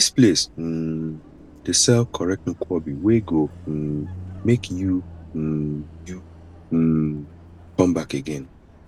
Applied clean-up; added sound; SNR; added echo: none; Car passing by; 18 dB; none.